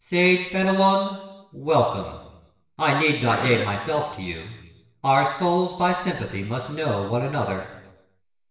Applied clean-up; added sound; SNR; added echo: none; Cough; 9 dB; reverberation time 1.0 s.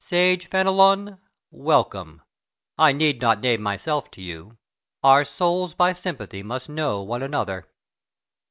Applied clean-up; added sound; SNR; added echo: none; none; none; none.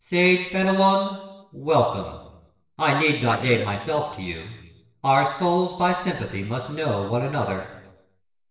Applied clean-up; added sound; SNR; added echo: neural separator model SepFormer DNS4.